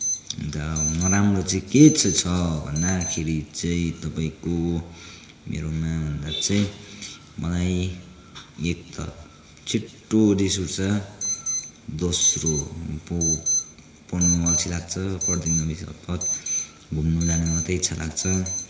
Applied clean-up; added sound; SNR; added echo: none; Alarm; 7 dB; reverberation time 1.4 s.